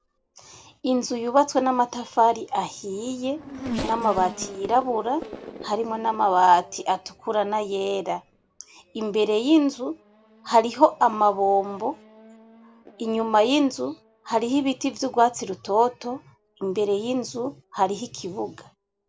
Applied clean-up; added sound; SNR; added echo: none; Race car, auto racing / Accelerating, revving, vroom; 18 dB; none.